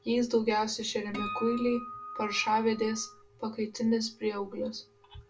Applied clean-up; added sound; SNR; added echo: none; Acoustic guitar; 9 dB; reverberation time 0.2 s.